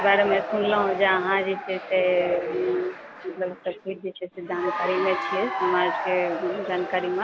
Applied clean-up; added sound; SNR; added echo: none; Applause / Cheering; 7 dB; none.